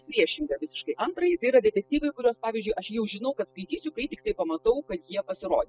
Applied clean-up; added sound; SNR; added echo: classical method spectral subtraction.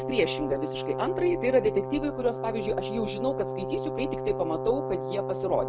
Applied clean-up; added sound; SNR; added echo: none; Brass instrument; 4 dB; none.